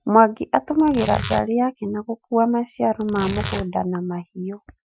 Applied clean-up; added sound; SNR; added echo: classical method Wiener filter.